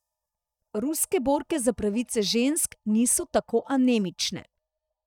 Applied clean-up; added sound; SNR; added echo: neural mask model DeepFilterNet 3.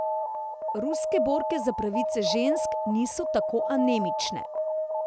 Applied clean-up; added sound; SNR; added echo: none; Alarm; 0 dB; none.